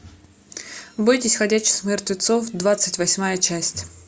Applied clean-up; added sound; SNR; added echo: none; none; none; none.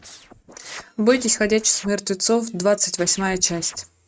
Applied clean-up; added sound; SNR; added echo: neural mask model RNNoise.